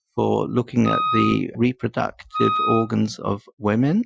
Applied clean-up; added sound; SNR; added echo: classical method Wiener filter.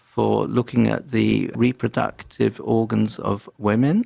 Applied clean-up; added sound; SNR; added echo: none; none; none; none.